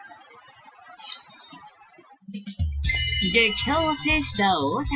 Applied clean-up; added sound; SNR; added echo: classical method Wiener filter.